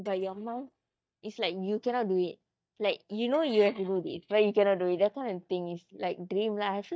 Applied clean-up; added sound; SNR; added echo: neural mask model DeepFilterNet 3.